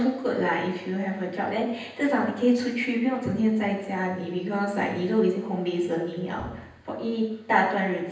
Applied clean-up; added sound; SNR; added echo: none; Bowed string instrument; 19 dB; reverberation time 0.9 s.